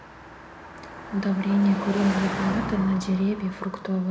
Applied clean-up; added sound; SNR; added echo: none; Car passing by; 9 dB; none.